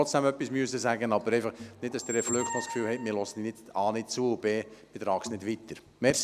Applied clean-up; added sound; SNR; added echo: none; Squeak; 11 dB; none.